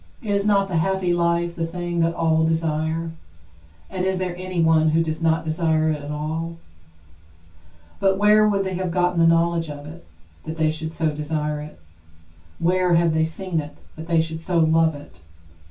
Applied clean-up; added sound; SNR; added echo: none; none; none; reverberation time 0.2 s.